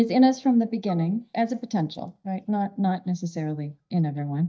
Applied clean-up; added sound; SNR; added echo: neural mask model DeepFilterNet 3.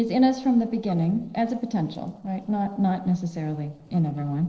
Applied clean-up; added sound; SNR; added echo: neural separator model SepFormer DNS4.